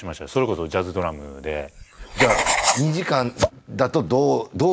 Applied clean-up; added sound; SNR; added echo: none; Writing; 4 dB; none.